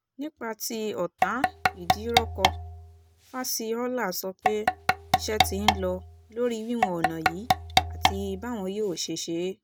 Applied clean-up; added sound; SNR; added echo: none; Tap / Percussion; -4 dB; none.